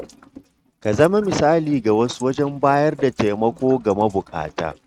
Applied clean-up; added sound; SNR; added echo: neural mask model RNNoise.